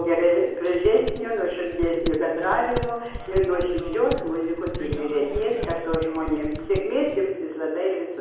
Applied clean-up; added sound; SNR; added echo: none; Typing; 11 dB; reverberation time 0.8 s.